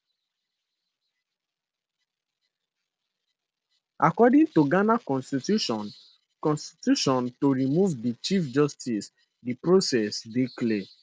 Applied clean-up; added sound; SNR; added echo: none; none; none; none.